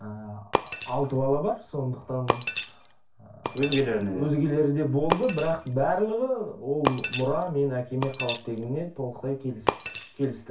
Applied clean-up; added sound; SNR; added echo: none; Shatter; 5 dB; reverberation time 0.3 s.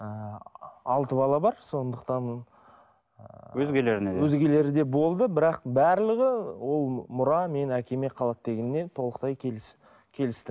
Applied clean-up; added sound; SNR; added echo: none; none; none; none.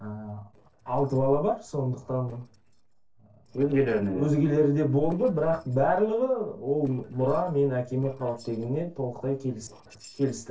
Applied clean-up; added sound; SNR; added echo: neural separator model SepFormer DNS4.